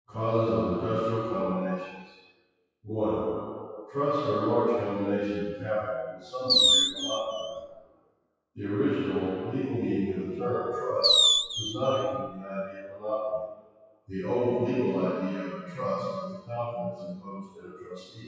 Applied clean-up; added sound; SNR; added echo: classical method WPE with log-MMSE.